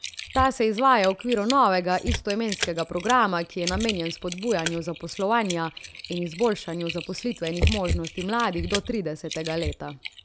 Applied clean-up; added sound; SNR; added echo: none; Typing; 7 dB; none.